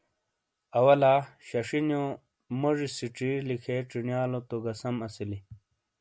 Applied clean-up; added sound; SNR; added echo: none; none; none; none.